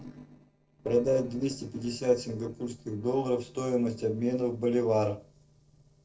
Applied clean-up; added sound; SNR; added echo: neural separator model SepFormer DNS4.